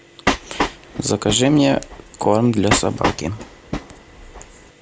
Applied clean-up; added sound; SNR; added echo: none; Train; 5 dB; none.